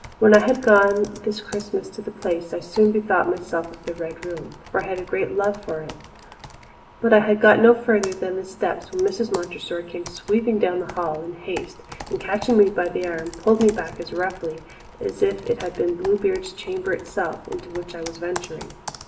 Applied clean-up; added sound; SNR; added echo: none; Computer keyboard; 19 dB; reverberation time 1.4 s.